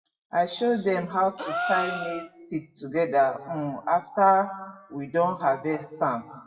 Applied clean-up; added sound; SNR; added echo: classical method WPE with log-MMSE.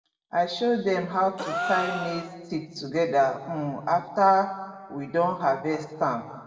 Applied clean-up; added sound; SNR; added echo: none; Gasp; 8 dB; reverberation time 1.5 s.